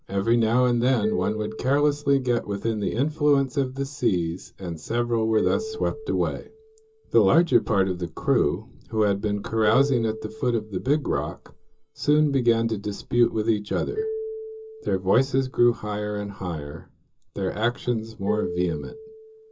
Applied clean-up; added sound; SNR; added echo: none; Marimba, xylophone; 13 dB; reverberation time 0.2 s.